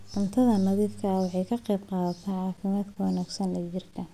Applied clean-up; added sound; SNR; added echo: none; none; none; none.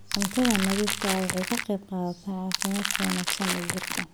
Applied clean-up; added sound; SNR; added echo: none; Crackle; 2 dB; none.